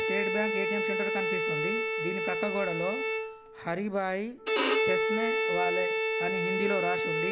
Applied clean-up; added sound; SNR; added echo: none; Bowed string instrument; -4 dB; none.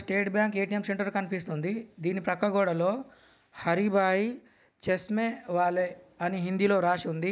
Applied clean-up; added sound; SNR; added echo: none; none; none; none.